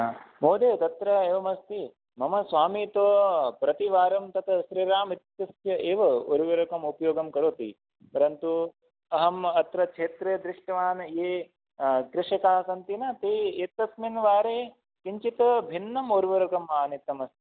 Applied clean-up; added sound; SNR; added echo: none; none; none; none.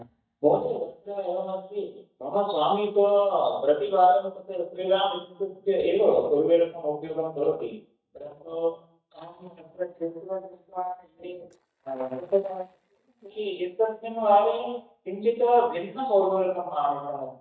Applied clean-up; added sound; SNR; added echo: neural mask model DeepFilterNet 3.